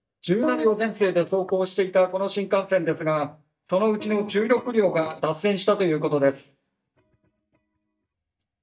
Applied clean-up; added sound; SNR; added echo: neural mask model DeepFilterNet 3.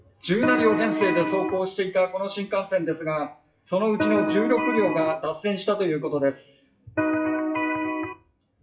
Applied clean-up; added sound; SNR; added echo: classical method WPE with log-MMSE.